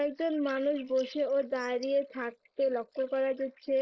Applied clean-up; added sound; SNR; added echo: neural mask model Resemble Enhance denoiser.